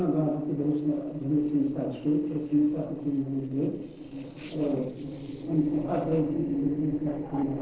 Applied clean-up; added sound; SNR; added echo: neural separator model SepFormer DNS4.